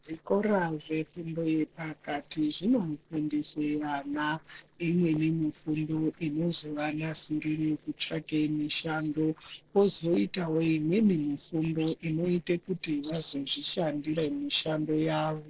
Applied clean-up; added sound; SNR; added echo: neural separator model SepFormer DNS4.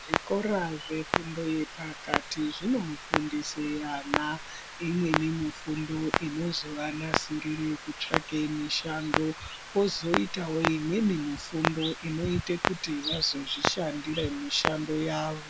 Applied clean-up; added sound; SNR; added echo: none; Clock; 4 dB; none.